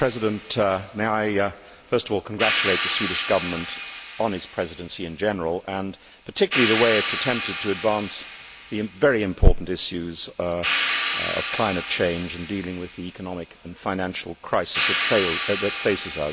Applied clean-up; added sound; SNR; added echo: none; Hi-hat; 4 dB; none.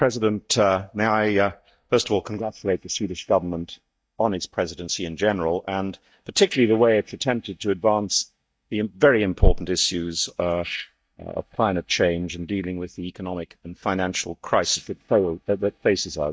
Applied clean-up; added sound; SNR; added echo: neural mask model DeepFilterNet 3.